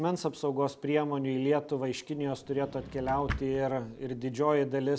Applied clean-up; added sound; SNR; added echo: none; Drawer open or close; 12 dB; none.